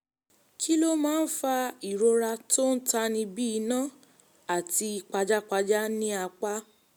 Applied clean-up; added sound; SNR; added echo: none; none; none; none.